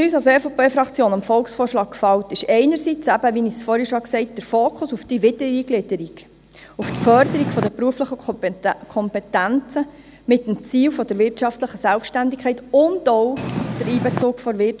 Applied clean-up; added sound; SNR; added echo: none; Purr; 5 dB; none.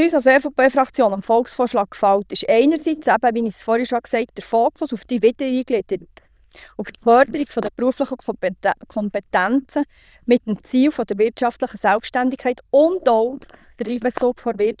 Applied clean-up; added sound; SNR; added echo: neural diffusion model UNIVERSE++.